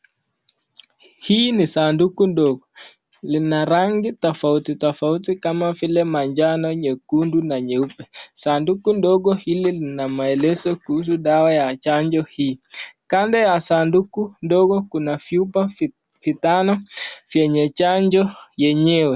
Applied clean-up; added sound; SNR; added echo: none; none; none; none.